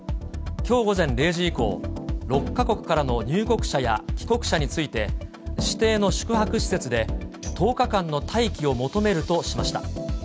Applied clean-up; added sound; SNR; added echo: none; none; none; none.